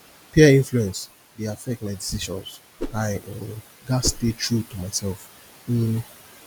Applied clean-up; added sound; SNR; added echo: none; Whoosh, swoosh, swish; 9 dB; none.